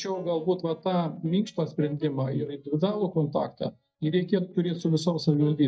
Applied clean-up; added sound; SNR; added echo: neural mask model DeepFilterNet 3.